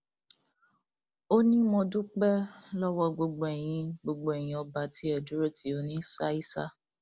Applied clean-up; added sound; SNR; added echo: none; none; none; none.